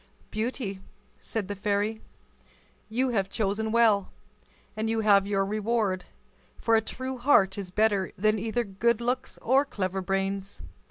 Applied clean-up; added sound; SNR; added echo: none; none; none; none.